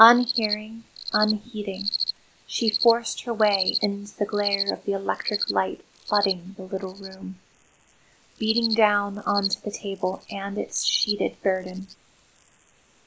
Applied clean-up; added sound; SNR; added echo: neural mask model Resemble Enhance denoiser.